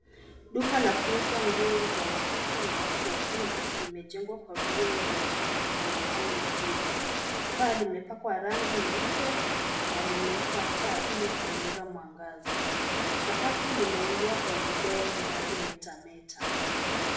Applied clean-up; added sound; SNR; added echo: none; Water; -4 dB; reverberation time 0.6 s.